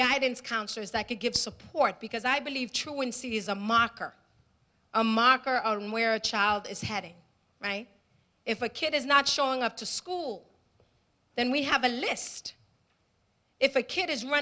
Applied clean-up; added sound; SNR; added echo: none; none; none; none.